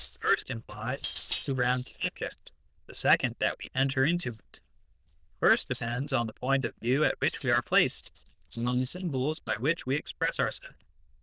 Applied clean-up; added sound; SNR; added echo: neural diffusion model UNIVERSE++.